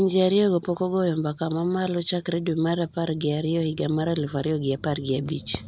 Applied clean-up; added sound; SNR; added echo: none; none; none; none.